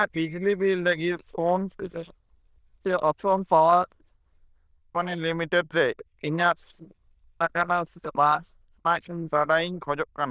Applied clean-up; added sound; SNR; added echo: neural diffusion model UNIVERSE++.